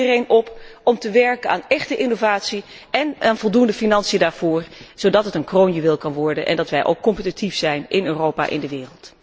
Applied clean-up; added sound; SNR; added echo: none; none; none; none.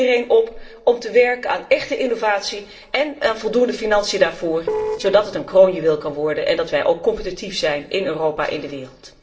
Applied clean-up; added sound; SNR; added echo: neural separator model SepFormer DNS4.